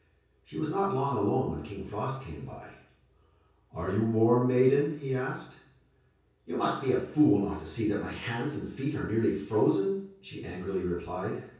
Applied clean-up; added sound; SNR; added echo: none; none; none; reverberation time 0.6 s.